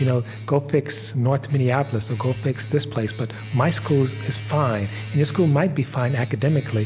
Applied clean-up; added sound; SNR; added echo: none; Domestic sounds, home sounds; 11 dB; none.